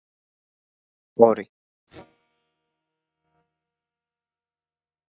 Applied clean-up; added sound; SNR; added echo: neural mask model RNNoise.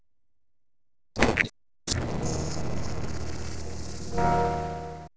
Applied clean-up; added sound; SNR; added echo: neural separator model SepFormer DNS4.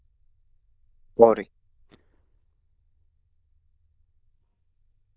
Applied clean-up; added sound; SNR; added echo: neural diffusion model UNIVERSE++.